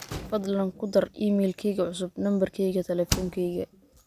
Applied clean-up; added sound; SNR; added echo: none; Slam; 11 dB; none.